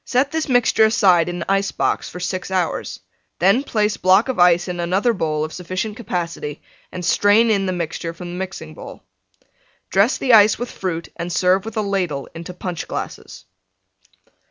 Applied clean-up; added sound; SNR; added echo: none; none; none; none.